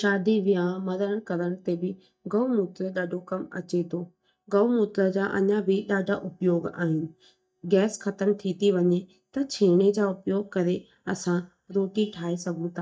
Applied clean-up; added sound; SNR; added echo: neural mask model DeepFilterNet 3.